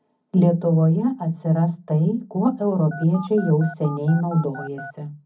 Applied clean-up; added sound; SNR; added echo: none; Telephone; 16 dB; reverberation time 0.4 s.